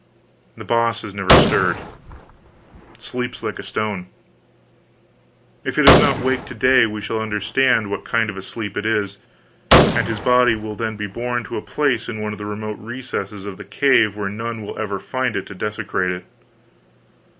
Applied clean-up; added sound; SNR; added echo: none; Gunshot, gunfire; -2 dB; none.